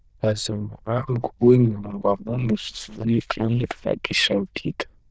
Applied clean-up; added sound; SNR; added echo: neural diffusion model UNIVERSE++.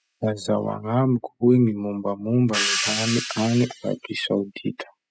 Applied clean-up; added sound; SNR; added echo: classical method spectral subtraction.